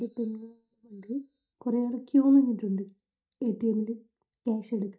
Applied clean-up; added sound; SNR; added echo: neural mask model DeepFilterNet 3.